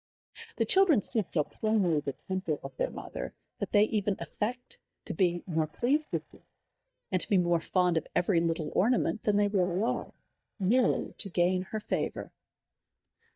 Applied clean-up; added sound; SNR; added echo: neural mask model DeepFilterNet 3.